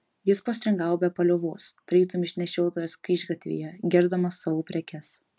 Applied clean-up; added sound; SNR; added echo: none; none; none; none.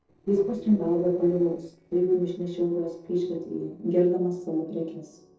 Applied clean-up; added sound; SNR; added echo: neural separator model SepFormer DNS4.